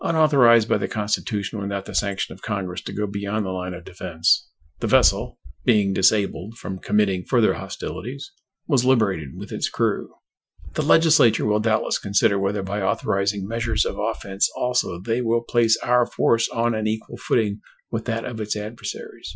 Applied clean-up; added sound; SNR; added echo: classical method Wiener filter.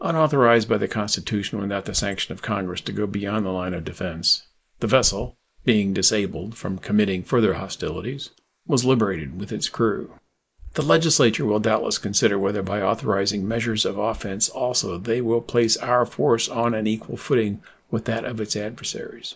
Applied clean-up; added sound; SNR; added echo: neural mask model Resemble Enhance denoiser.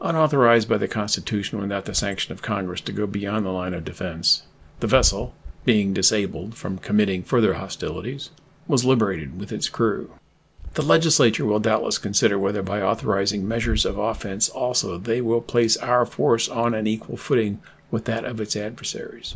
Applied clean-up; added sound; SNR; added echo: none; Wind / Bird; 17 dB; none.